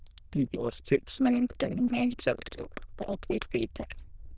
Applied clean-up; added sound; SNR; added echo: neural diffusion model UNIVERSE++.